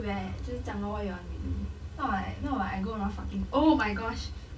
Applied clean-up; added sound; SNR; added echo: none; none; none; reverberation time 0.2 s.